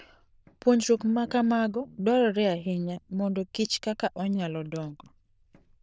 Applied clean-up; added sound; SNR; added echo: neural diffusion model UNIVERSE++.